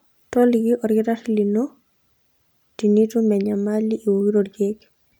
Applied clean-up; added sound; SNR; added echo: none; none; none; none.